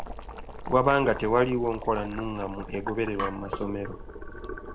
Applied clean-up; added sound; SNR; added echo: none; Boiling; 9 dB; none.